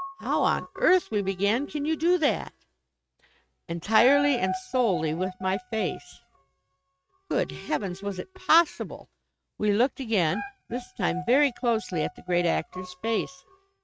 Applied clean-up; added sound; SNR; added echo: neural mask model RNNoise.